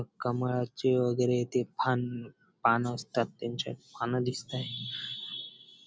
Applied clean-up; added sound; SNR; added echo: none; none; none; none.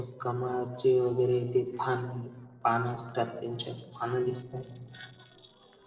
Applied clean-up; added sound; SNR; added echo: neural separator model SepFormer DNS4.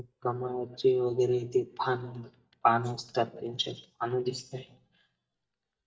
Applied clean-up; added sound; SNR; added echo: neural mask model DeepFilterNet 3.